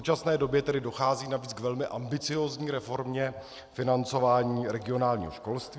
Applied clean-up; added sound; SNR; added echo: none; none; none; none.